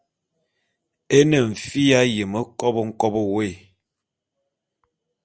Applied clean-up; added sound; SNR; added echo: none; none; none; none.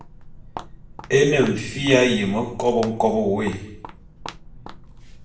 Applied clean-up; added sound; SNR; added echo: none; Walk, footsteps; 16 dB; reverberation time 0.7 s.